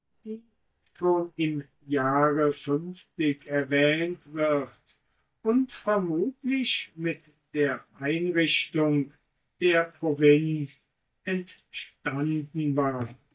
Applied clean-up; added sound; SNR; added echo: neural mask model DeepFilterNet 3.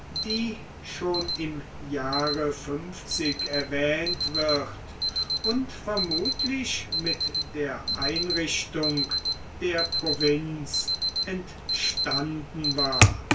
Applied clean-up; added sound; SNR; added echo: none; Alarm; -1 dB; reverberation time 0.2 s.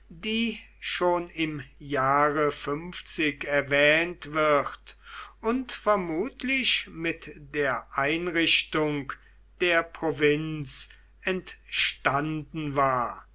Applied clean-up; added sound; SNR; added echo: none; none; none; none.